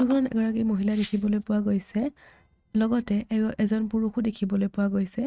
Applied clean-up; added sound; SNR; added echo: neural mask model RNNoise.